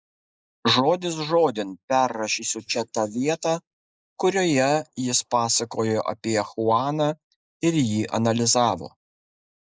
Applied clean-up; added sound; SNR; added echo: neural mask model Resemble Enhance denoiser.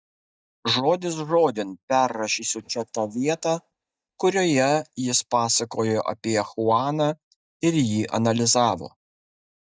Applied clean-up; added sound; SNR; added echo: neural mask model DeepFilterNet 3.